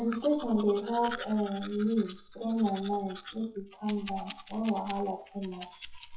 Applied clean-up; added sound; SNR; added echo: classical method WPE with log-MMSE.